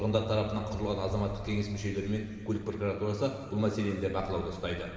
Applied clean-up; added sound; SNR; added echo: none; none; none; reverberation time 2.3 s.